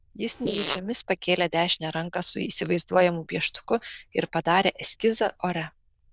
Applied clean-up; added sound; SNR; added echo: neural diffusion model UNIVERSE++.